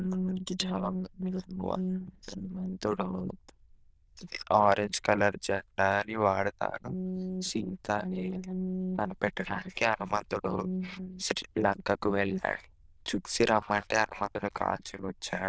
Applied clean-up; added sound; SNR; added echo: neural diffusion model UNIVERSE++.